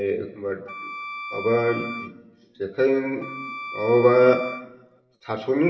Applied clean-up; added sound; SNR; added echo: none; Wind instrument, woodwind instrument; 12 dB; reverberation time 1.1 s.